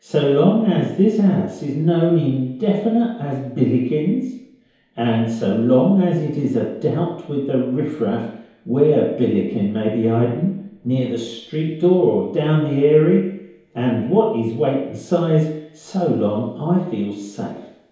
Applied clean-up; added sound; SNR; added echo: none; none; none; reverberation time 1.0 s.